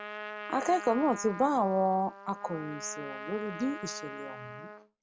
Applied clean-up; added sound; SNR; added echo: none; Trumpet; 11 dB; none.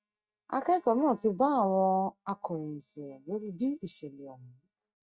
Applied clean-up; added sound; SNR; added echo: neural mask model DeepFilterNet 3.